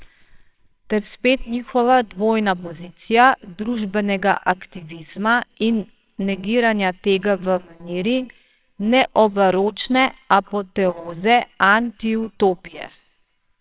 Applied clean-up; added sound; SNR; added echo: neural separator model SepFormer WHAMR!.